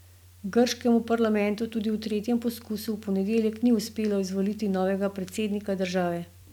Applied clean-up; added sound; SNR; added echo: none; none; none; none.